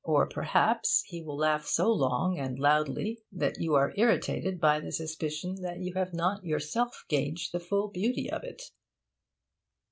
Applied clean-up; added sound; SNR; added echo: none; none; none; none.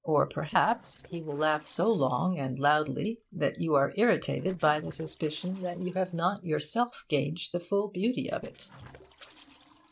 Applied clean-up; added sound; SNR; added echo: neural separator model SepFormer DNS4.